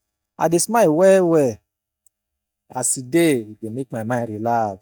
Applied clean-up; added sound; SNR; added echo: neural mask model DeepFilterNet 3.